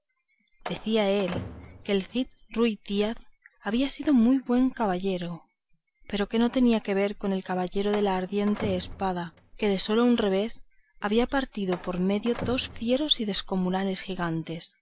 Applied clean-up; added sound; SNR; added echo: none; Slam; 16 dB; none.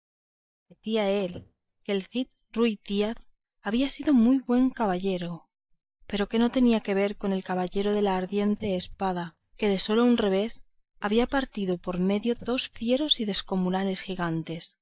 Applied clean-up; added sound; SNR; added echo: neural mask model DeepFilterNet 3.